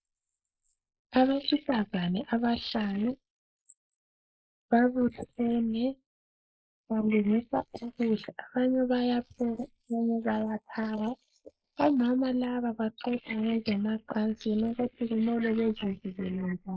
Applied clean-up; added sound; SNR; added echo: neural mask model Resemble Enhance denoiser.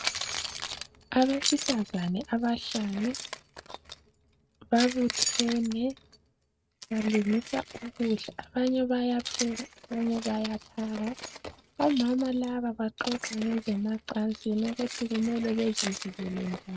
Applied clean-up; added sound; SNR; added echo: neural mask model RNNoise.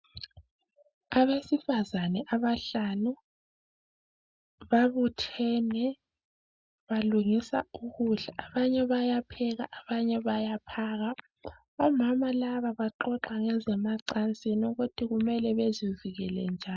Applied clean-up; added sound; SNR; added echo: none; none; none; none.